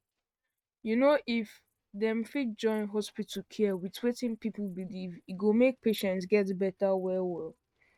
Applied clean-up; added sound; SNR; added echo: neural mask model RNNoise.